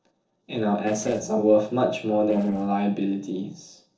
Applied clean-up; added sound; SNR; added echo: neural separator model SepFormer DNS4.